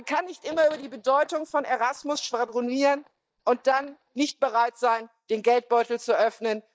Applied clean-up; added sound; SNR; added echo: neural mask model DeepFilterNet 3.